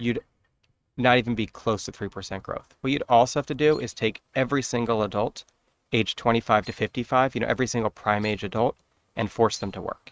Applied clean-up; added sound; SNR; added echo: neural mask model RNNoise.